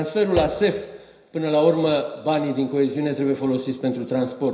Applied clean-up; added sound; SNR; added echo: none; Thump, thud; 17 dB; reverberation time 0.9 s.